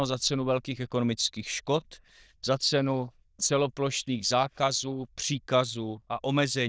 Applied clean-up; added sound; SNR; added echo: neural diffusion model UNIVERSE++.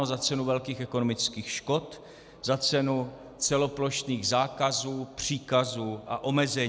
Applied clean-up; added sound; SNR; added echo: none; none; none; none.